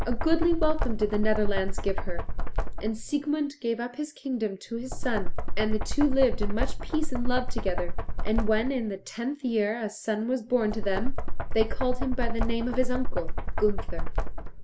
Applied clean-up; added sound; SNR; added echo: none; Knock; -4 dB; none.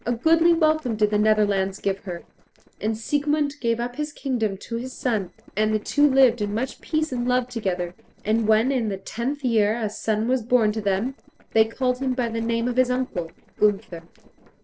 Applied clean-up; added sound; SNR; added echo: neural separator model SepFormer DNS4.